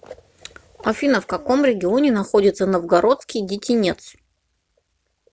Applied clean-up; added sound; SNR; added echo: none; none; none; none.